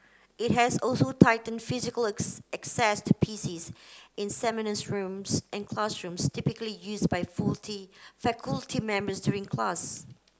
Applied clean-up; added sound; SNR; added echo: none; none; none; none.